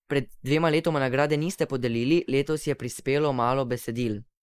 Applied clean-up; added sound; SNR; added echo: neural mask model Resemble Enhance denoiser.